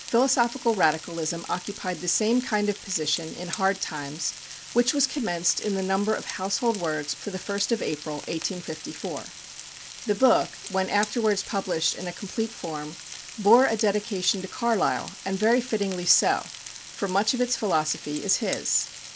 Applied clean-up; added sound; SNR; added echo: none; Frying (food); 14 dB; none.